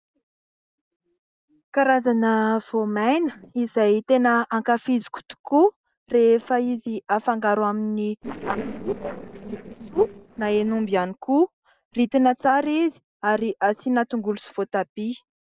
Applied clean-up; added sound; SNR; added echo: neural separator model SepFormer DNS4.